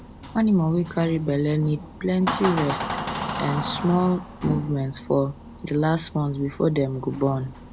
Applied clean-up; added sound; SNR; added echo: none; Door; 9 dB; none.